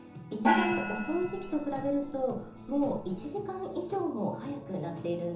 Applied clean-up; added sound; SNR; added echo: none; Gong; 1 dB; reverberation time 1.2 s.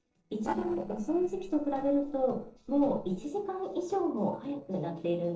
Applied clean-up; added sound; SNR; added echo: neural separator model SepFormer DNS4.